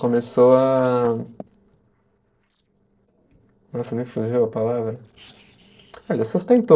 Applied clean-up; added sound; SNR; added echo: neural separator model SepFormer DNS4.